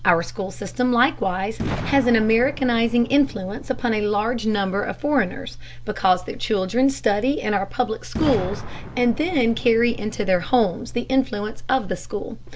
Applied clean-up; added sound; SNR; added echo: none; Boom; 15 dB; none.